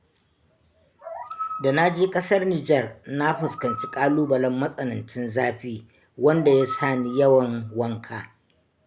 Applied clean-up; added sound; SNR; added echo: none; Animal; 14 dB; none.